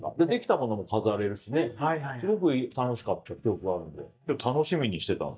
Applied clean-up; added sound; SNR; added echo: neural mask model DeepFilterNet 3.